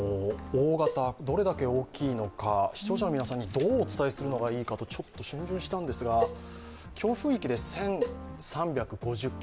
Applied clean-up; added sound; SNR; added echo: none; Cowbell; 9 dB; none.